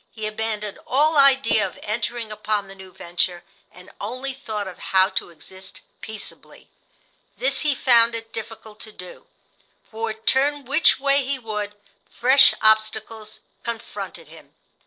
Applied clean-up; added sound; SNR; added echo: neural separator model SepFormer DNS4.